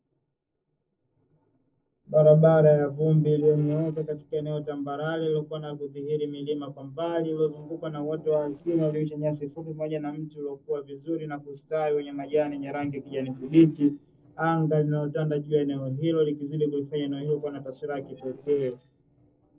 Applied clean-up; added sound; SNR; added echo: neural separator model SepFormer DNS4.